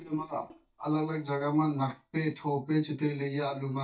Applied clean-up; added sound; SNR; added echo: neural mask model DeepFilterNet 3.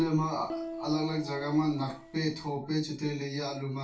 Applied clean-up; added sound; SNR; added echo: none; Piano; 11 dB; reverberation time 0.3 s.